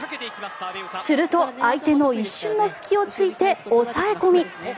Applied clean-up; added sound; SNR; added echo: none; none; none; none.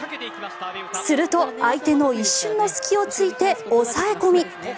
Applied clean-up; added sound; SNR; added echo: none; Wind instrument, woodwind instrument; 16 dB; none.